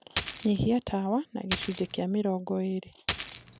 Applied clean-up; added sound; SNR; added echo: none; Coin (dropping); -2 dB; none.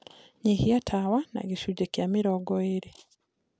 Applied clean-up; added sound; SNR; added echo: none; none; none; none.